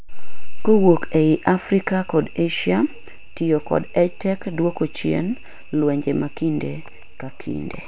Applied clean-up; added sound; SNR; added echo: none; none; none; none.